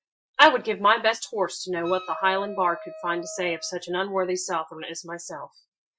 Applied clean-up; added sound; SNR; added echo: classical method Wiener filter.